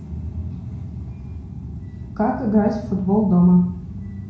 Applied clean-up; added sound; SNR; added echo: none; none; none; reverberation time 0.6 s.